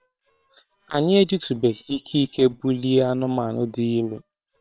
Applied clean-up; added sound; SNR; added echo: neural separator model SepFormer WHAM!.